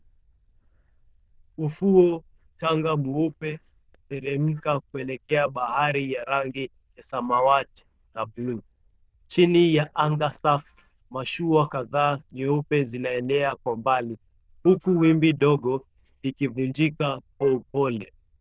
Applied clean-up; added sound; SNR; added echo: neural diffusion model UNIVERSE++.